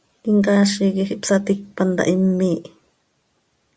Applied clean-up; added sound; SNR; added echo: none; none; none; none.